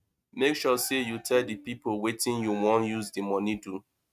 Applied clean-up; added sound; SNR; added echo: neural mask model RNNoise.